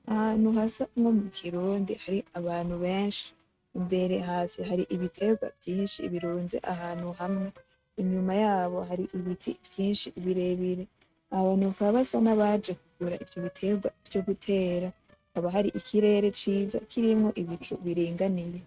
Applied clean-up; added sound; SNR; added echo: neural mask model RNNoise.